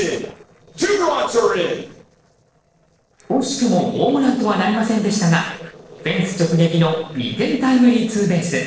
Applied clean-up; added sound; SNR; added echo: neural separator model SepFormer DNS4.